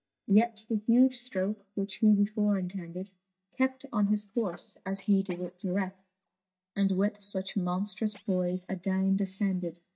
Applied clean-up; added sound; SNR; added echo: neural mask model DeepFilterNet 3.